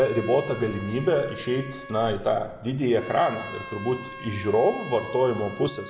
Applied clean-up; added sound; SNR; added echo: none; Trumpet; 15 dB; none.